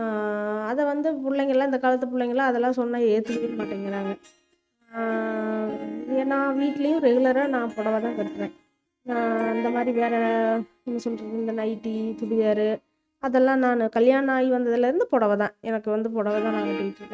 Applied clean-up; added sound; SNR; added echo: neural mask model RNNoise.